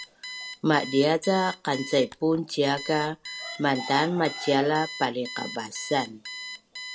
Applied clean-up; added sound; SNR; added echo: none; Alarm; 13 dB; none.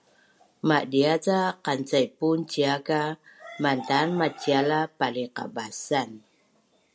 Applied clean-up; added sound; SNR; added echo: none; none; none; none.